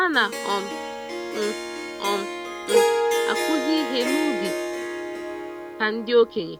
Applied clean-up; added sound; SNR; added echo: none; Harp; 0 dB; none.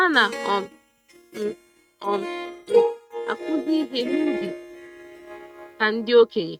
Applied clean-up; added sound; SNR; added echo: neural mask model RNNoise.